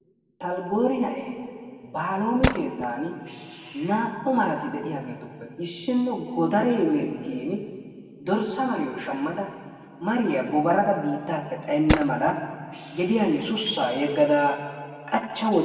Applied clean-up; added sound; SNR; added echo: none; Tools; 5 dB; reverberation time 1.9 s.